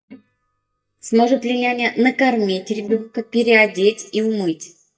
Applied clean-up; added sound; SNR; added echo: neural mask model DeepFilterNet 3.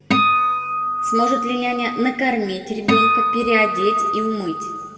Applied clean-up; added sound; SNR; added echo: none; Acoustic guitar; -2 dB; reverberation time 1.5 s.